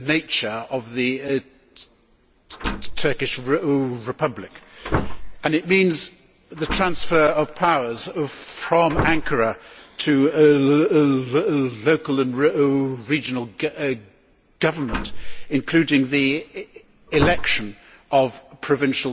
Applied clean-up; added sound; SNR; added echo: none; Slam; 6 dB; none.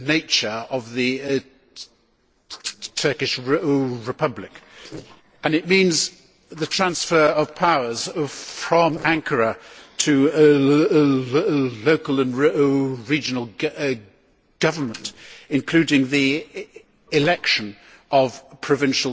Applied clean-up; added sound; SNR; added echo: neural separator model SepFormer DNS4.